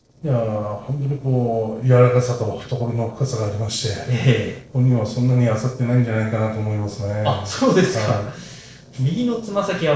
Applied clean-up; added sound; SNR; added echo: neural separator model SepFormer DNS4.